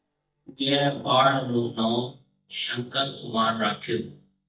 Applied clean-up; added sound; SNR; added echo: neural mask model DeepFilterNet 3.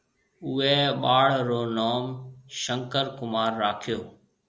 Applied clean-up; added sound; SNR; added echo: none; none; none; none.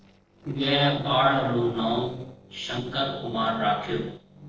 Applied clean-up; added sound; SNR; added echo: neural separator model SepFormer DNS4.